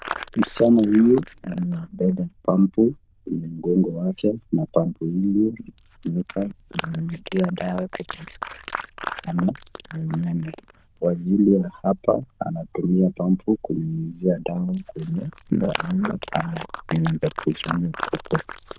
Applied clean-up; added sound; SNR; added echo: neural diffusion model UNIVERSE++.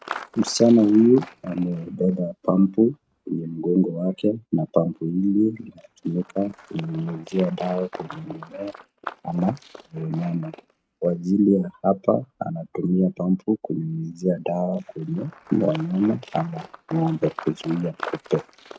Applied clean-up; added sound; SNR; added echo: neural mask model RNNoise.